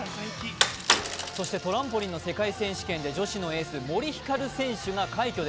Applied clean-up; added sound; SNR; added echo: none; Bicycle; 0 dB; none.